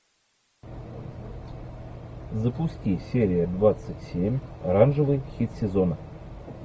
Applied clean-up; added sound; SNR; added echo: none; none; none; none.